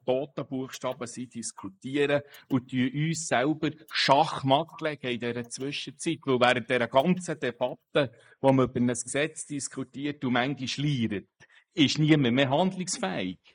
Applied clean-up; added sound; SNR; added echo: neural mask model Resemble Enhance denoiser.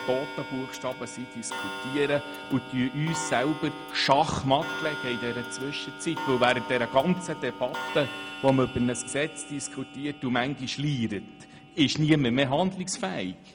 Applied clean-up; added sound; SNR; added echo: none; Clock; 11 dB; none.